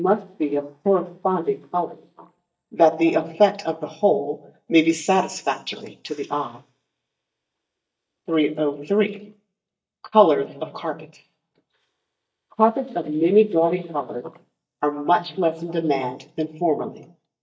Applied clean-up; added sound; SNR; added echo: neural mask model DeepFilterNet 3.